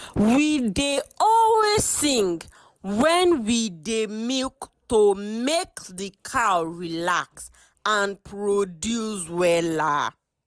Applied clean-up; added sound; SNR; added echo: none; none; none; none.